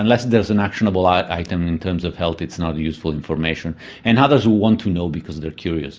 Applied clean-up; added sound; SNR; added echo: none; none; none; none.